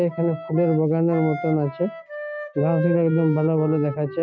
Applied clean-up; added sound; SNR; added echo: classical method log-MMSE.